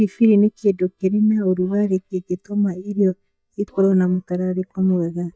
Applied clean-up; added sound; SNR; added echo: neural mask model DeepFilterNet 3.